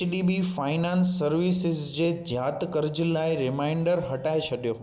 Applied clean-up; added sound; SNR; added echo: none; none; none; none.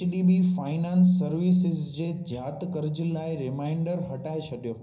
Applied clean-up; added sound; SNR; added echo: none; Tambourine; 19 dB; reverberation time 0.5 s.